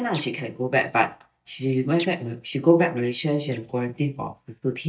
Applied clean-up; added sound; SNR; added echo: neural mask model DeepFilterNet 3.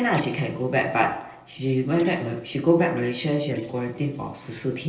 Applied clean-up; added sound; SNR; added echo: neural separator model SepFormer DNS4.